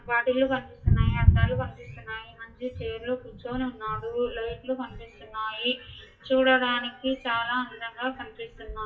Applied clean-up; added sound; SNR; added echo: classical method WPE with log-MMSE.